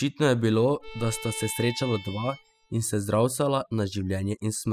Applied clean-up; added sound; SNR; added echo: classical method spectral subtraction.